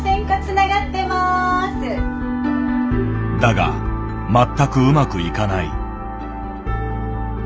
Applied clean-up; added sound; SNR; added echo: none; none; none; none.